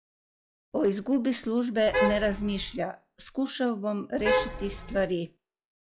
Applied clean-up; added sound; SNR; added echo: classical method log-MMSE.